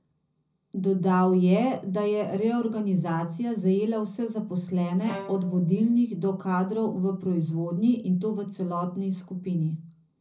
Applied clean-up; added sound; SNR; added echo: none; Bowed string instrument; 18 dB; reverberation time 0.4 s.